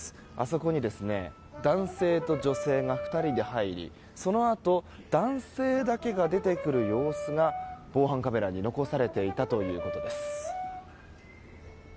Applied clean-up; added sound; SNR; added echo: none; Brass instrument; 9 dB; none.